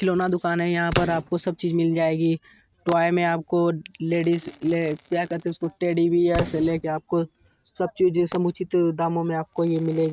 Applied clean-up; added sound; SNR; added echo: neural mask model RNNoise.